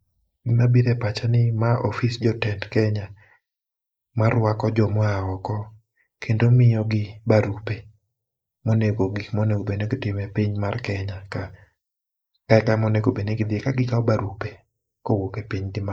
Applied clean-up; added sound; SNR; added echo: neural mask model Resemble Enhance denoiser.